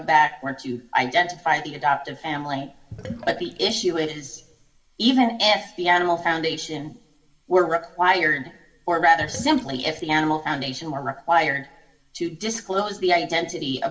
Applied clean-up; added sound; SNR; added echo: none; Sink (filling or washing); 18 dB; reverberation time 0.5 s.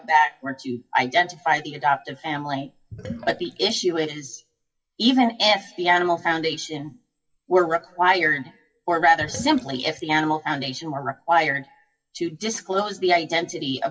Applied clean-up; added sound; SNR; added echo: classical method WPE with log-MMSE.